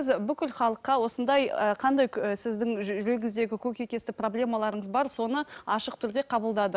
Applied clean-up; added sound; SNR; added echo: none; none; none; none.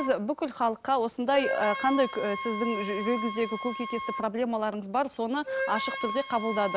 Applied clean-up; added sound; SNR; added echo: none; Wind instrument, woodwind instrument; 7 dB; none.